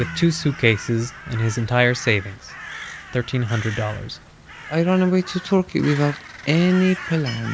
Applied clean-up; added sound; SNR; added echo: none; Crow; 15 dB; none.